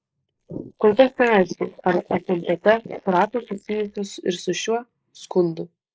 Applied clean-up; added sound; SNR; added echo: neural mask model Resemble Enhance denoiser.